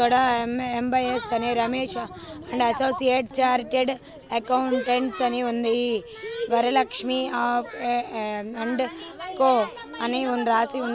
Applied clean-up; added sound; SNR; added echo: none; none; none; none.